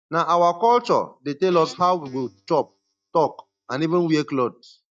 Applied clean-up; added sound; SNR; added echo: neural mask model DeepFilterNet 3.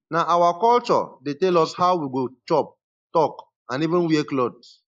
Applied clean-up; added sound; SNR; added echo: neural mask model Resemble Enhance denoiser.